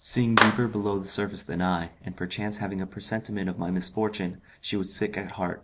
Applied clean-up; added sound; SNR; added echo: none; Clapping; -1 dB; none.